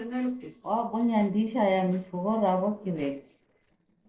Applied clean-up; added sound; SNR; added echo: neural separator model SepFormer DNS4.